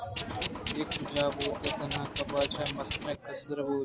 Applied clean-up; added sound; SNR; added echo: none; Tools; -2 dB; none.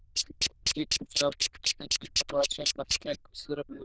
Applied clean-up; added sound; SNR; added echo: neural diffusion model UNIVERSE++.